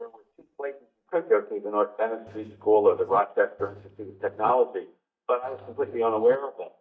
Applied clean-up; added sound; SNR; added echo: neural mask model DeepFilterNet 3.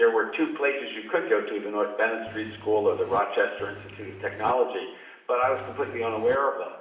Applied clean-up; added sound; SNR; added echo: none; Engine; 17 dB; reverberation time 0.8 s.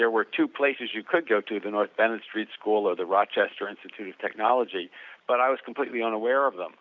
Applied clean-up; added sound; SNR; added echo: none; none; none; none.